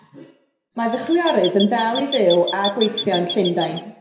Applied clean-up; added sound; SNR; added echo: none; Chirp, tweet; 8 dB; reverberation time 0.6 s.